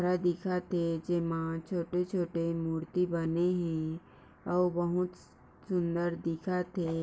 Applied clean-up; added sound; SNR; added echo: none; none; none; none.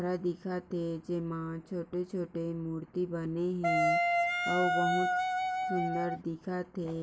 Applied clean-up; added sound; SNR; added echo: none; Wind instrument, woodwind instrument; -5 dB; none.